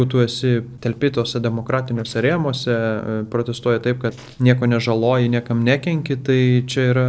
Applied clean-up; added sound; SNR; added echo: neural separator model SepFormer DNS4.